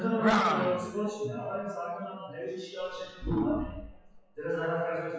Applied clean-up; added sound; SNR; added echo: classical method WPE with log-MMSE.